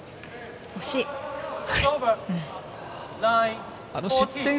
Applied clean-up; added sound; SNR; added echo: none; none; none; none.